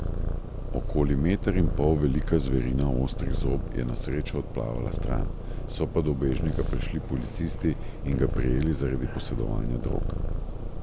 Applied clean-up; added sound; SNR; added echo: none; Purr; 0 dB; none.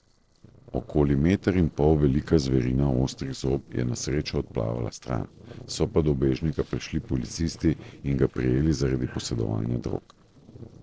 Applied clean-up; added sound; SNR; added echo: neural separator model SepFormer DNS4.